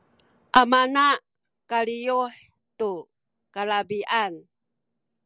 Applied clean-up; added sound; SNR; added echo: none; none; none; none.